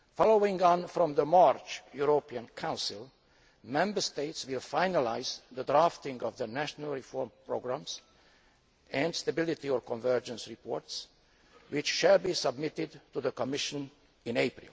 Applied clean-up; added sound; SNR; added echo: none; none; none; none.